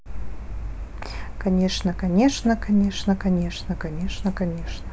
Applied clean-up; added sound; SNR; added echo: none; none; none; none.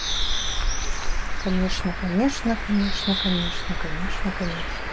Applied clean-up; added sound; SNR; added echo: none; Bird; -1 dB; none.